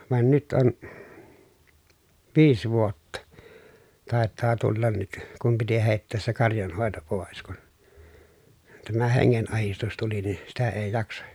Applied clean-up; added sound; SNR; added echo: none; none; none; none.